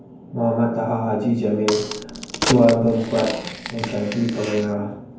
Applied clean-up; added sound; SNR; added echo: none; Crack; 9 dB; reverberation time 0.9 s.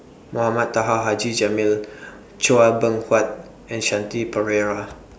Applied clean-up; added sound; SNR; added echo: none; none; none; none.